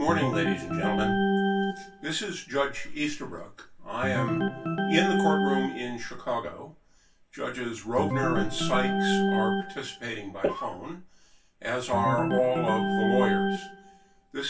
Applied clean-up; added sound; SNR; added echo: none; Organ; -1 dB; reverberation time 0.2 s.